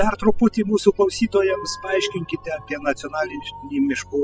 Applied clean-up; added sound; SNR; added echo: classical method spectral subtraction.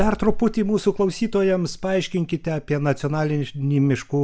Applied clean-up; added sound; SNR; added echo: none; none; none; none.